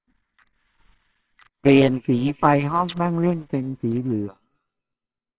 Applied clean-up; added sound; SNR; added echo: neural separator model SepFormer WHAMR!.